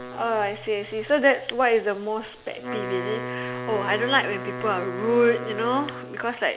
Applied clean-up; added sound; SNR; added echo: none; Wind instrument, woodwind instrument; 10 dB; none.